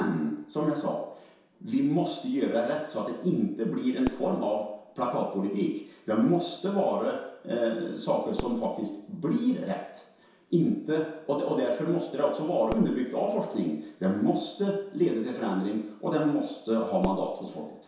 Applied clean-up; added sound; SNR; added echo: none; Fireworks; 19 dB; reverberation time 0.7 s.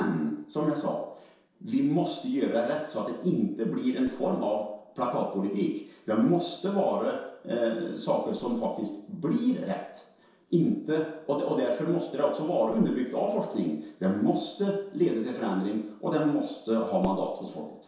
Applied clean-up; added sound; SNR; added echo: neural separator model SepFormer DNS4.